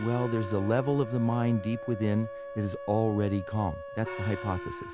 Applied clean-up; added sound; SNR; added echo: none; Gong + Wind instrument, woodwind instrument; 10 dB; none.